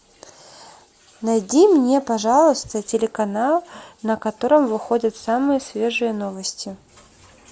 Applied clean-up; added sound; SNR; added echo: none; none; none; none.